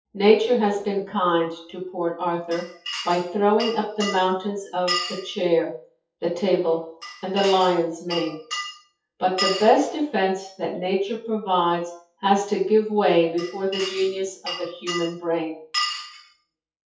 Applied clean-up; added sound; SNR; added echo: classical method WPE with log-MMSE.